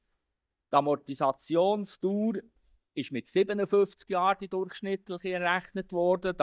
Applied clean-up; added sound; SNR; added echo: neural mask model DeepFilterNet 3.